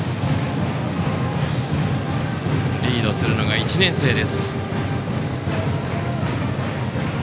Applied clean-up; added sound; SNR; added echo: none; none; none; none.